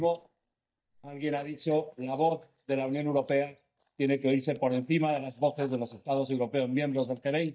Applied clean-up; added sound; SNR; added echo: neural mask model DeepFilterNet 3.